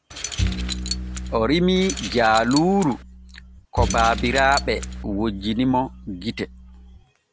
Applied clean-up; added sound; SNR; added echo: none; Keys jangling + Bowed string instrument; 7 dB; none.